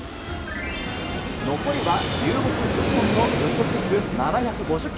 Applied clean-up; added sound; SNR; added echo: none; Fixed-wing aircraft, airplane; -1 dB; none.